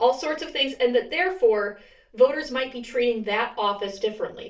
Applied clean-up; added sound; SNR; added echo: none; none; none; reverberation time 0.3 s.